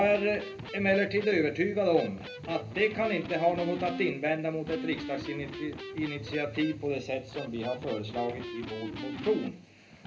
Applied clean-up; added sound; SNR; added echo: none; Electric guitar; 10 dB; reverberation time 0.3 s.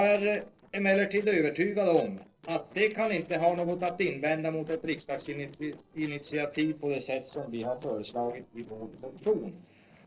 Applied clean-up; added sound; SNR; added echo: neural separator model SepFormer DNS4.